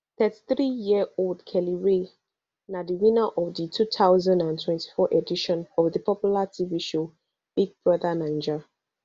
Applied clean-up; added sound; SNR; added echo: none; none; none; none.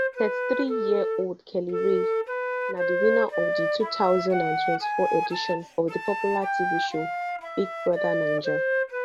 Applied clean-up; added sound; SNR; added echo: none; Wind instrument, woodwind instrument; -1 dB; none.